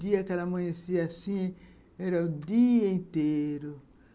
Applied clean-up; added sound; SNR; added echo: none; none; none; none.